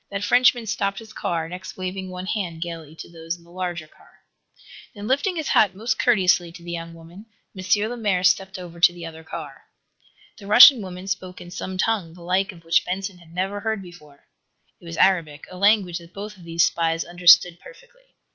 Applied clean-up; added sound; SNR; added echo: none; none; none; none.